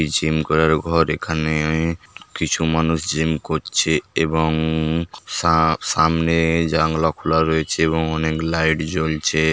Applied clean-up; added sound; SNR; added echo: none; none; none; none.